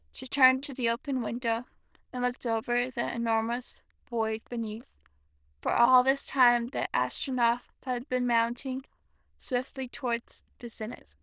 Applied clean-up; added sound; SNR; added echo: neural diffusion model UNIVERSE++.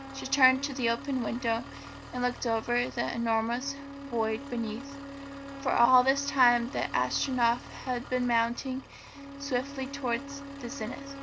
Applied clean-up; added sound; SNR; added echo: none; Engine + Wind instrument, woodwind instrument; 12 dB; none.